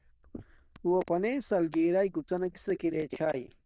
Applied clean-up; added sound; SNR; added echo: neural diffusion model UNIVERSE++.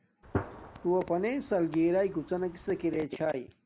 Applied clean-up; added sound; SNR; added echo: none; Gunshot, gunfire; 12 dB; none.